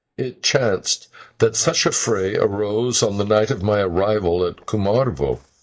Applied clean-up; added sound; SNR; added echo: neural mask model DeepFilterNet 3.